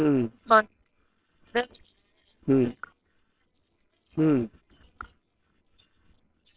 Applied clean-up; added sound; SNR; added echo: neural separator model SepFormer WHAMR!.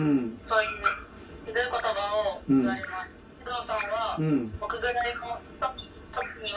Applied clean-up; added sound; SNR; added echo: none; Drip; 17 dB; reverberation time 0.2 s.